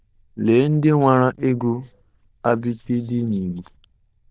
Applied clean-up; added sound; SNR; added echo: neural diffusion model UNIVERSE++.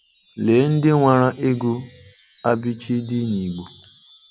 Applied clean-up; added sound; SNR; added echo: none; Wind chime; 20 dB; none.